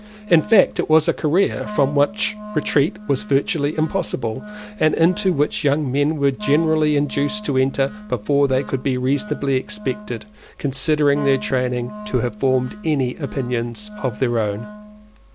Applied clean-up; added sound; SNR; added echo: none; Wind instrument, woodwind instrument; 16 dB; none.